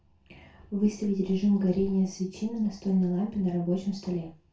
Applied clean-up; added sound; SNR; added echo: none; none; none; reverberation time 0.2 s.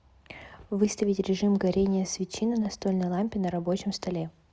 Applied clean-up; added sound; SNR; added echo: none; none; none; none.